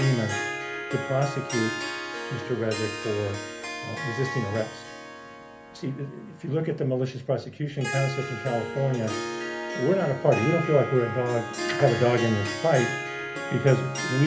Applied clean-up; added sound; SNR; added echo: none; Harp; 7 dB; reverberation time 0.3 s.